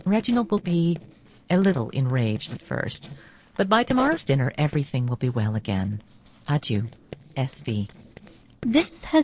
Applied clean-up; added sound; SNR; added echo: neural separator model SepFormer DNS4.